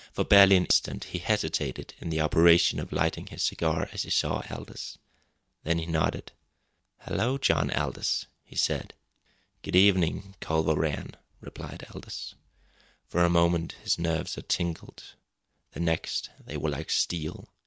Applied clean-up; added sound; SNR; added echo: none; none; none; none.